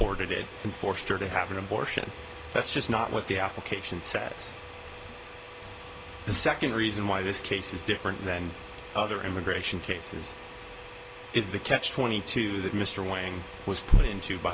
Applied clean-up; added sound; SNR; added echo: none; Domestic sounds, home sounds; 12 dB; none.